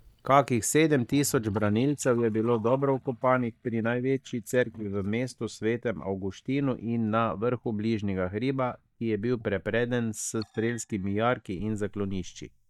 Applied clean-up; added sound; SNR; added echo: neural mask model DeepFilterNet 3.